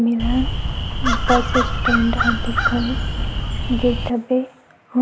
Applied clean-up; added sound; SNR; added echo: none; Crow; -1 dB; none.